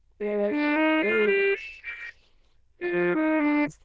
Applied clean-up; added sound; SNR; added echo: neural diffusion model UNIVERSE++.